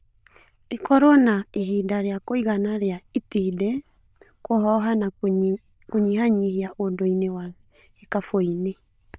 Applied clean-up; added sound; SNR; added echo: neural diffusion model UNIVERSE++.